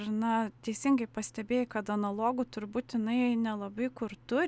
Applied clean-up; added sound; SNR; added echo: none; none; none; none.